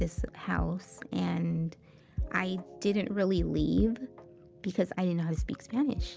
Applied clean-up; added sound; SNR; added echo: none; none; none; none.